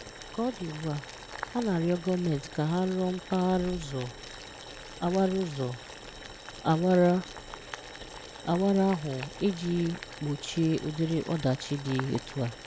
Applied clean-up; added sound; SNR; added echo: none; Boiling; 13 dB; none.